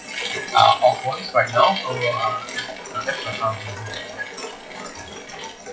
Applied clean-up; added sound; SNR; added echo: classical method WPE with log-MMSE.